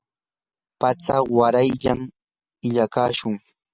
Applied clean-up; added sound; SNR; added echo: none; none; none; none.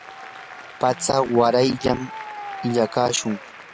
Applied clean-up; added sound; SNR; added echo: none; Applause; 14 dB; none.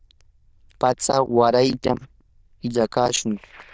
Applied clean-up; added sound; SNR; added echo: neural diffusion model UNIVERSE++.